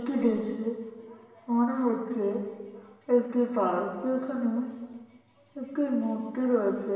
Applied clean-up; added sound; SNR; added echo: none; none; none; reverberation time 1.2 s.